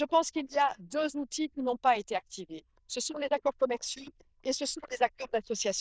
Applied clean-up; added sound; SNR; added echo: neural diffusion model UNIVERSE++.